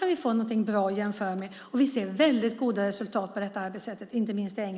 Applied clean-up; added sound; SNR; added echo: none; none; none; none.